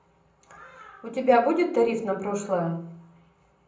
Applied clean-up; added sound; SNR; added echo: none; none; none; reverberation time 0.6 s.